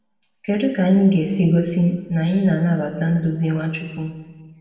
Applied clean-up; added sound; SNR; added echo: none; none; none; reverberation time 1.2 s.